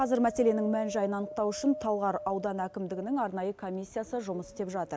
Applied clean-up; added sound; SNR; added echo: none; Wind; 13 dB; none.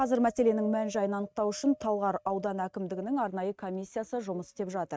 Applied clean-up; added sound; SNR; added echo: neural mask model RNNoise.